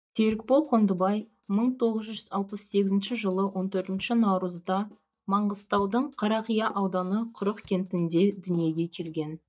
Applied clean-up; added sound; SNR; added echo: neural mask model DeepFilterNet 3.